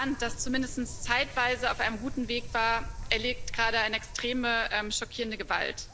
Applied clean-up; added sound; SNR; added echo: none; Wind; 8 dB; none.